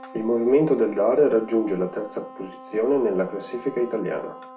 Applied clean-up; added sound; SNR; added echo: none; Wind instrument, woodwind instrument; 19 dB; reverberation time 0.3 s.